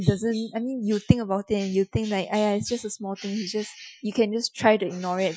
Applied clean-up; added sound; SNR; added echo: classical method Wiener filter.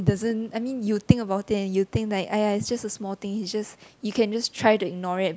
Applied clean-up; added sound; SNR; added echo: none; none; none; none.